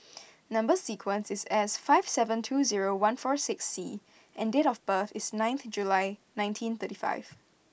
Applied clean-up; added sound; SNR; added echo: none; none; none; none.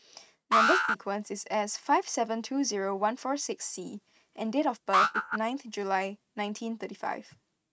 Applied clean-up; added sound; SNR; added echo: neural mask model RNNoise.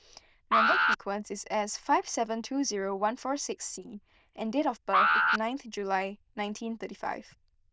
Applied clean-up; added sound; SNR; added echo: neural diffusion model UNIVERSE++.